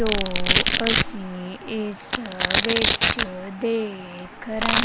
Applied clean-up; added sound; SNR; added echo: none; Domestic sounds, home sounds; -4 dB; none.